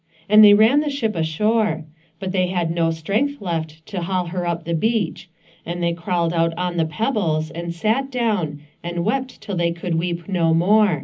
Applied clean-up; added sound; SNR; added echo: none; none; none; reverberation time 0.4 s.